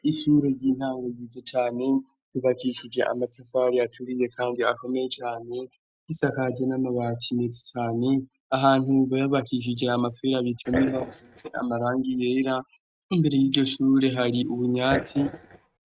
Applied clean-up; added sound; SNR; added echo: neural mask model RNNoise.